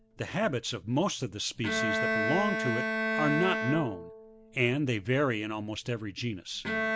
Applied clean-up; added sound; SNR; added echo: none; Bowed string instrument; 3 dB; none.